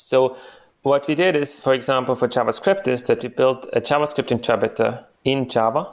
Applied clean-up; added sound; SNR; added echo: none; none; none; none.